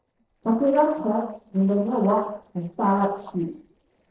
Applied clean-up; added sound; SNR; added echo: neural separator model SepFormer DNS4.